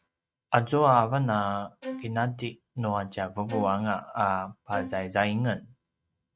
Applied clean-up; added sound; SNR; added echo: neural mask model RNNoise.